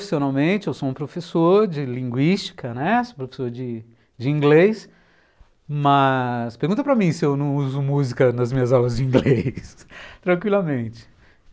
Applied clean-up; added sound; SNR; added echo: none; none; none; none.